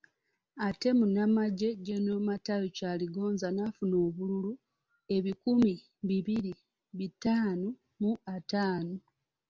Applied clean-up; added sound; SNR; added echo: none; none; none; none.